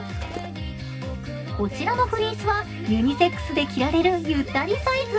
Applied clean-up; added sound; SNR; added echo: none; Skateboard; 16 dB; reverberation time 0.4 s.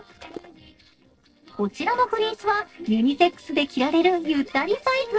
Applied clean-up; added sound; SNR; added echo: neural separator model SepFormer DNS4.